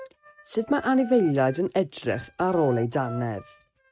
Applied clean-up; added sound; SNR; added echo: neural mask model RNNoise.